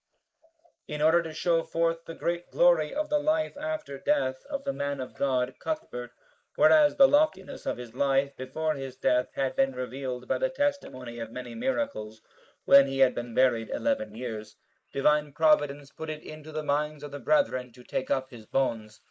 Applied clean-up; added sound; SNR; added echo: neural mask model Resemble Enhance denoiser.